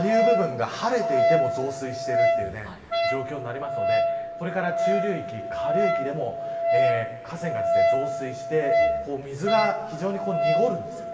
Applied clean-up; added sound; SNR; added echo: none; Wind instrument, woodwind instrument; -4 dB; reverberation time 2.3 s.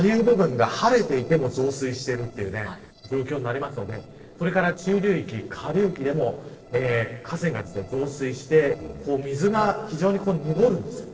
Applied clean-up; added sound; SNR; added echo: neural separator model SepFormer DNS4.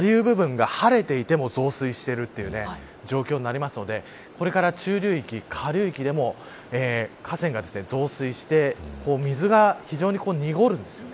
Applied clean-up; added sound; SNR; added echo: none; none; none; none.